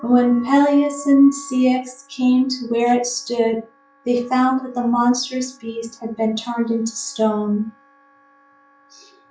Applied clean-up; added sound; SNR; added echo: classical method log-MMSE.